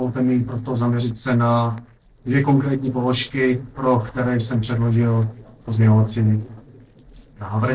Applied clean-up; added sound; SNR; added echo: neural separator model SepFormer DNS4.